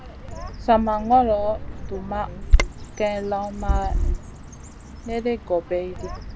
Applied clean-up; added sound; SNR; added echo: none; Bird vocalization, bird call, bird song; 1 dB; none.